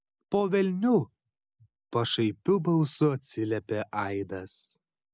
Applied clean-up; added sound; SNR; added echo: none; none; none; none.